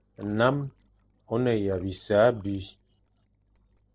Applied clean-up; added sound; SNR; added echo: neural separator model SepFormer DNS4.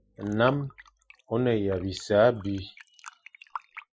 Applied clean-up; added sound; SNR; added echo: classical method Wiener filter.